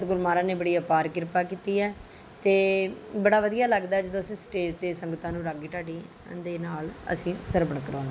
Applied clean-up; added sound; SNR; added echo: none; none; none; none.